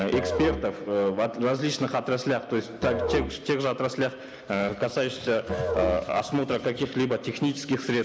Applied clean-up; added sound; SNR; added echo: none; Musical instrument; 8 dB; none.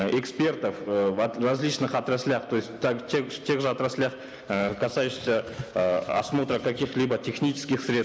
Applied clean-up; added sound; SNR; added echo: none; none; none; none.